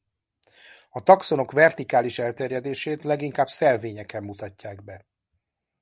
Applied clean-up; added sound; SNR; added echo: none; none; none; none.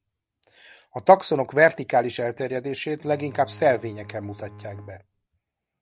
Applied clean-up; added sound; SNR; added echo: none; Bowed string instrument; 19 dB; none.